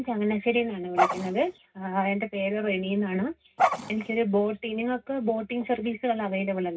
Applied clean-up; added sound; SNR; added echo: none; Dog; 0 dB; reverberation time 0.4 s.